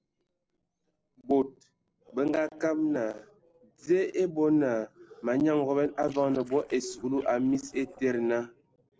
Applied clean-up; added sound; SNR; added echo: neural separator model SepFormer DNS4.